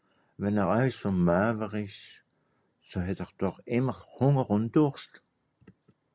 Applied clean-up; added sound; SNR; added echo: none; none; none; none.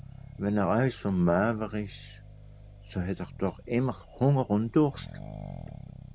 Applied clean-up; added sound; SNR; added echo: none; Accelerating, revving, vroom; 16 dB; none.